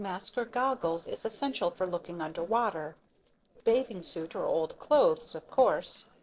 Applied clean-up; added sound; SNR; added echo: neural separator model SepFormer DNS4.